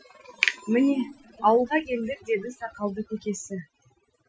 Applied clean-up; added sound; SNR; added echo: classical method Wiener filter.